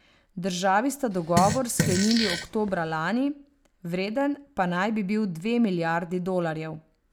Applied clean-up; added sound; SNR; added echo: none; Fart; 3 dB; none.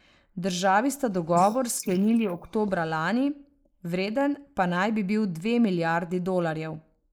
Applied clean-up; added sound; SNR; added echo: neural mask model Resemble Enhance denoiser.